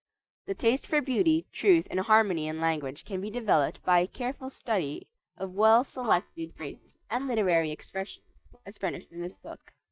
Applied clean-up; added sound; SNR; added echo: neural mask model DeepFilterNet 3.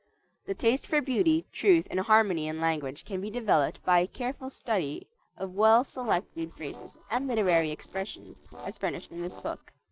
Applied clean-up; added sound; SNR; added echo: neural separator model SepFormer DNS4.